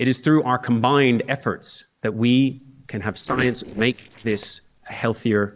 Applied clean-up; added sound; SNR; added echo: neural separator model SepFormer DNS4.